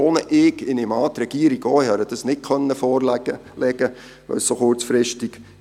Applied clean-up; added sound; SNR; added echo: none; none; none; none.